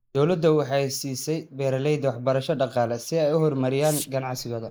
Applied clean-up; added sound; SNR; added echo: neural mask model Resemble Enhance denoiser.